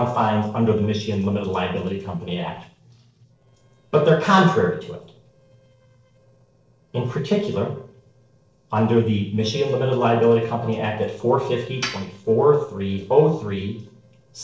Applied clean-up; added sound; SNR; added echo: neural separator model SepFormer DNS4.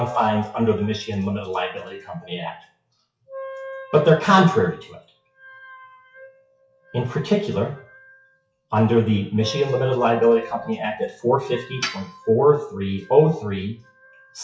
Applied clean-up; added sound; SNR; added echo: classical method WPE with log-MMSE.